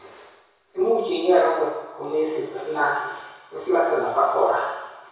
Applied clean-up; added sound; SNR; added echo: none; none; none; reverberation time 1.0 s.